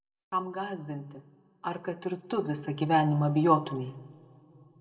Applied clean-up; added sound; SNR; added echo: none; none; none; reverberation time 1.1 s.